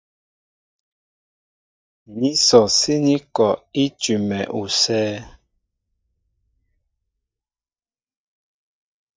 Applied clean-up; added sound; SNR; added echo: neural mask model DeepFilterNet 3.